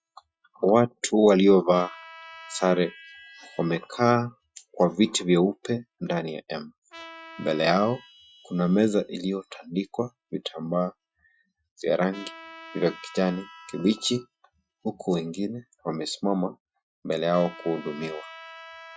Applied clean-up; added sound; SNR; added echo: classical method Wiener filter.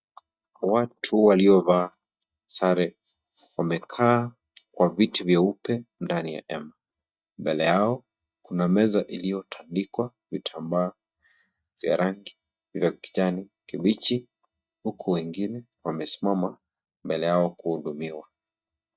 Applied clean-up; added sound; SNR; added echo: neural mask model DeepFilterNet 3.